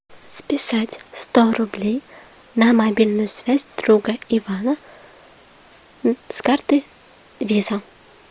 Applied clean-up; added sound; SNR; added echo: none; none; none; none.